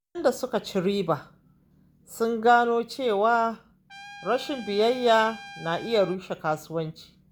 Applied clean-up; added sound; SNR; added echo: none; Trumpet; 18 dB; none.